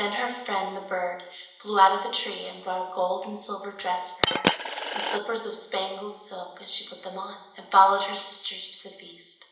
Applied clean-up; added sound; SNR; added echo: none; Coin (dropping); -3 dB; reverberation time 0.8 s.